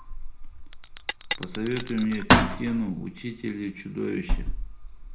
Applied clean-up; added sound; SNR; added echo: none; Bell; -4 dB; reverberation time 0.3 s.